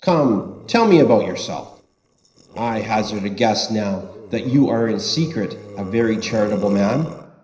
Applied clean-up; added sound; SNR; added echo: neural separator model SepFormer DNS4.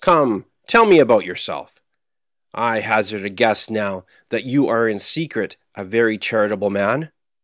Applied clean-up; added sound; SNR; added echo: none; none; none; none.